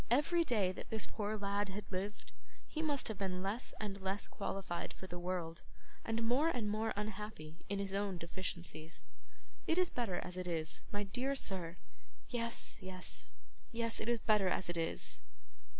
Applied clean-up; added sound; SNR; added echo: none; none; none; none.